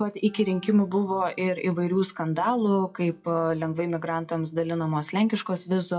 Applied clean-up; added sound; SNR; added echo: classical method WPE with log-MMSE.